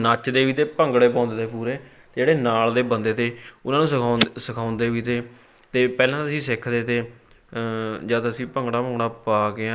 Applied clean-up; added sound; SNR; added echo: neural mask model Resemble Enhance denoiser.